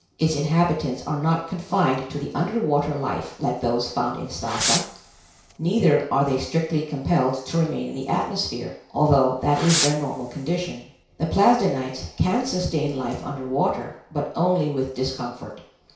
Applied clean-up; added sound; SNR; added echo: none; Fireworks; 6 dB; reverberation time 0.6 s.